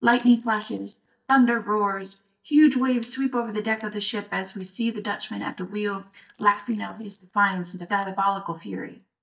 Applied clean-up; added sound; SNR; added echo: neural mask model DeepFilterNet 3.